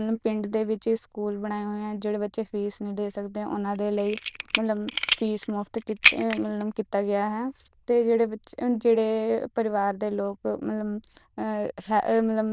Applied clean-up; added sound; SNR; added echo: neural diffusion model UNIVERSE++.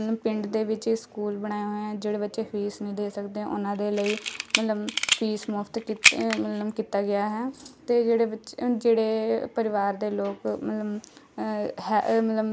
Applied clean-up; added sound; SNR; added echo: none; Camera; 1 dB; none.